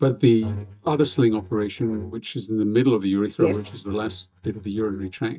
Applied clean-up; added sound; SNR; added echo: neural mask model DeepFilterNet 3.